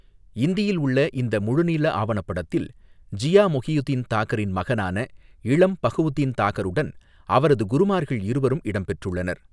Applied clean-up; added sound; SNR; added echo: none; none; none; none.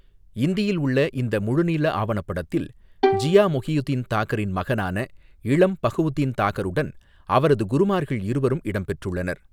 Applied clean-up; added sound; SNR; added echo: none; Bowed string instrument; 4 dB; none.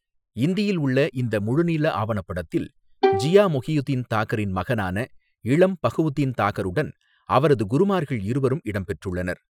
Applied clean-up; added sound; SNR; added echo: classical method Wiener filter.